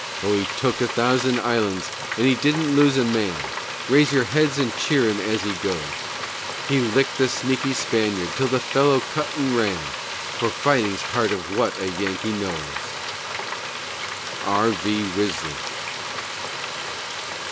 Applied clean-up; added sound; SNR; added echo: none; Frying (food); 6 dB; none.